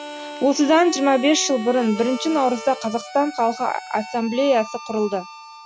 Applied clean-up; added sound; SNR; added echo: none; Harmonica; 14 dB; none.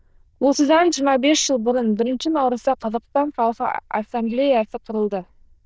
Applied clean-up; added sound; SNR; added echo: neural diffusion model UNIVERSE++.